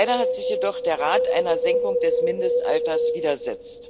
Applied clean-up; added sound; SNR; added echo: none; Wind; -3 dB; none.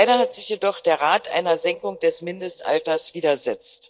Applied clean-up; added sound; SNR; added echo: neural mask model DeepFilterNet 3.